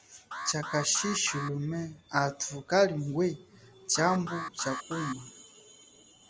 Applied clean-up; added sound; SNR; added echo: none; Alarm; 9 dB; none.